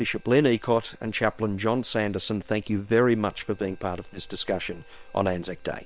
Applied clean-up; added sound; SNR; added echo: neural separator model SepFormer WHAM!.